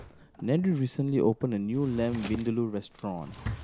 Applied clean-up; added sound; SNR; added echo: none; Drawer open or close; 14 dB; none.